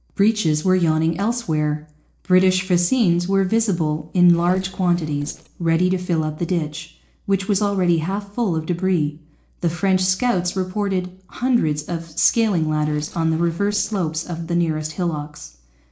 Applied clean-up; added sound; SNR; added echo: neural separator model SepFormer DNS4.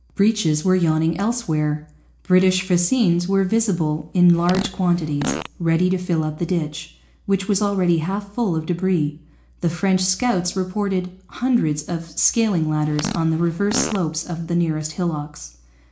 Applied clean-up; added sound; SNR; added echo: none; Fart; 11 dB; reverberation time 0.4 s.